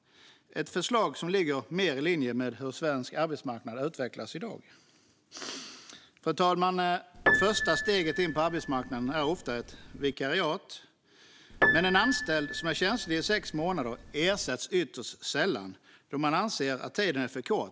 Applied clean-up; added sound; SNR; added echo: none; Piano; 3 dB; none.